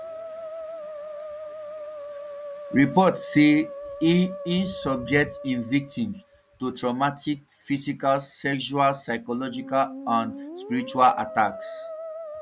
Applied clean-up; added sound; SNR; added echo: none; Musical instrument; 13 dB; none.